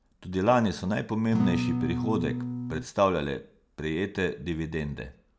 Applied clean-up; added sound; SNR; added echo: none; Acoustic guitar / Strum; 1 dB; none.